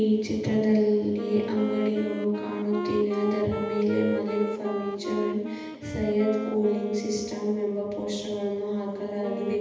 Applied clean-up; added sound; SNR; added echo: none; Wind instrument, woodwind instrument; 9 dB; reverberation time 1.1 s.